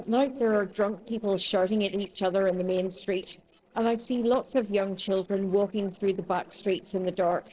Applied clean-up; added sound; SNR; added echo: neural separator model SepFormer DNS4.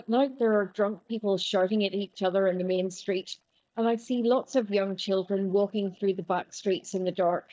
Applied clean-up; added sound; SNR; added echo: neural mask model DeepFilterNet 3.